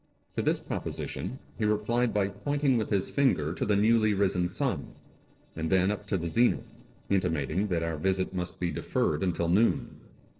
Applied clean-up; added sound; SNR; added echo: neural separator model SepFormer DNS4.